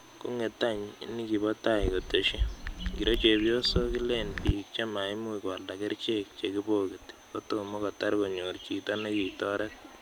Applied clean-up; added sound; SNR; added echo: none; Chatter / Chirp, tweet / Car passing by / Typing; 4 dB; none.